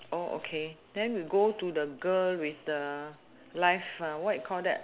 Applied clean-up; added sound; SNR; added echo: none; none; none; none.